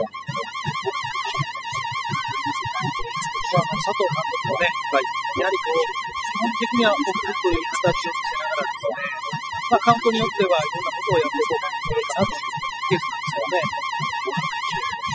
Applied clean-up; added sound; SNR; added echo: classical method spectral subtraction.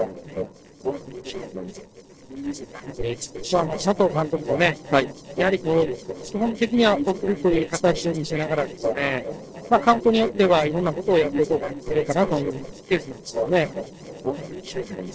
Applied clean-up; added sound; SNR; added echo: neural separator model SepFormer DNS4.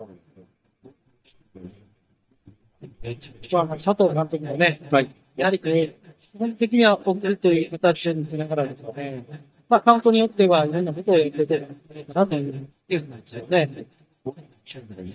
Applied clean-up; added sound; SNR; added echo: neural mask model DeepFilterNet 3.